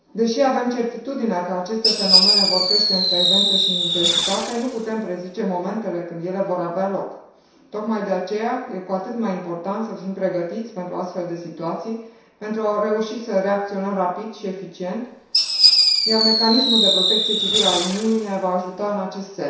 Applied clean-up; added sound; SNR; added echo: none; Fireworks; -5 dB; reverberation time 0.7 s.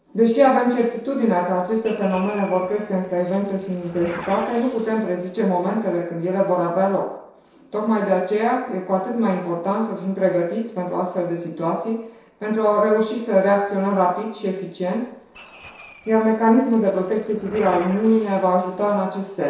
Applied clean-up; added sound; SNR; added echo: neural separator model SepFormer DNS4.